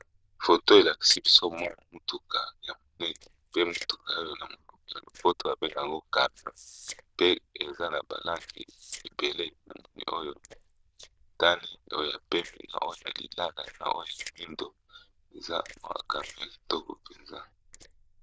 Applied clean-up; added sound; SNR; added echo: neural diffusion model UNIVERSE++.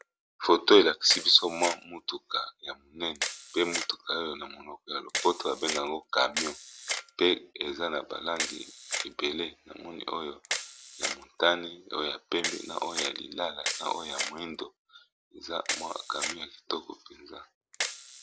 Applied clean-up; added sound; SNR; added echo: none; Camera; 8 dB; none.